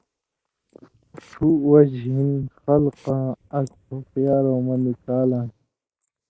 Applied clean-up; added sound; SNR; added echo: neural mask model Resemble Enhance denoiser.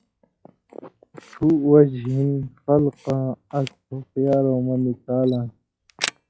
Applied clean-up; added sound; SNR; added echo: classical method log-MMSE.